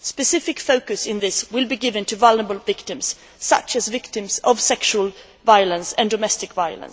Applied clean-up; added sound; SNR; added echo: none; none; none; none.